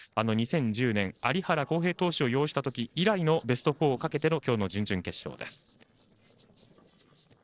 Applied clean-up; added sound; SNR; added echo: neural separator model SepFormer DNS4.